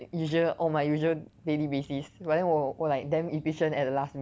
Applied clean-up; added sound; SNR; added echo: none; none; none; none.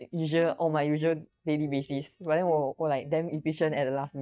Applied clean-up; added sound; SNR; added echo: neural mask model DeepFilterNet 3.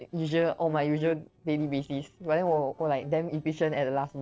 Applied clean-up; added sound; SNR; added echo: neural separator model SepFormer DNS4.